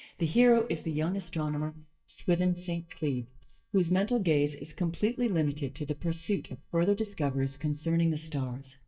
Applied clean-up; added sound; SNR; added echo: neural mask model DeepFilterNet 3.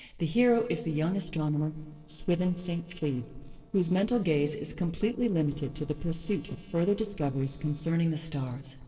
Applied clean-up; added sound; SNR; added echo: neural separator model SepFormer DNS4.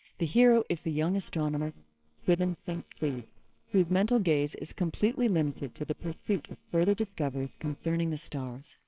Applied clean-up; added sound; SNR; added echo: neural separator model SepFormer WHAMR!.